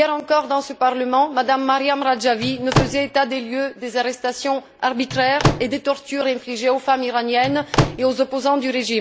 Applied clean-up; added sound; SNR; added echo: none; Slam / Microwave oven; 2 dB; none.